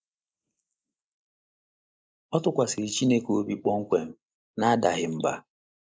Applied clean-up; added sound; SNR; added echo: neural mask model Resemble Enhance denoiser.